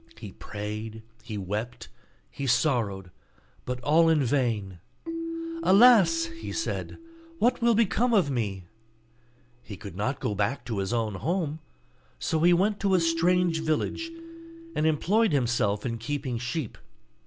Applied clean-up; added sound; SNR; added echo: none; Keyboard (musical); 14 dB; none.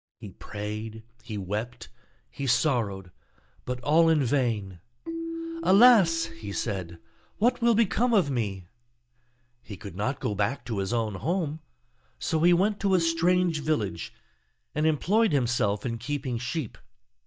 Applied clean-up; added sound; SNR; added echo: neural mask model DeepFilterNet 3.